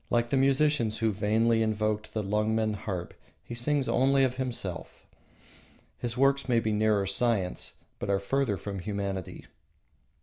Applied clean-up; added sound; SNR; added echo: none; none; none; none.